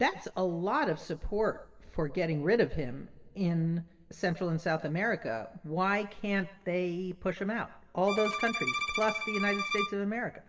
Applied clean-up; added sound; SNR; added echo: none; Bowed string instrument; 4 dB; reverberation time 2.0 s.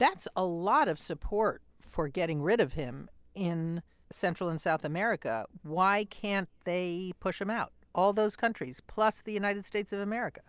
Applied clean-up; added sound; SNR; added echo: none; none; none; none.